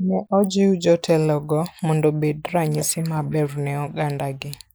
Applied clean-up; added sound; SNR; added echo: neural mask model Resemble Enhance denoiser.